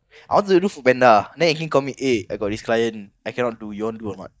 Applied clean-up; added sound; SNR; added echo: neural mask model DeepFilterNet 3.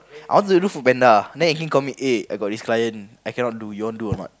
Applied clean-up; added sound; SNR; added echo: none; none; none; none.